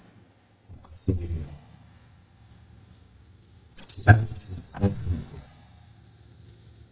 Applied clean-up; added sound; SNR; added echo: neural mask model DeepFilterNet 3.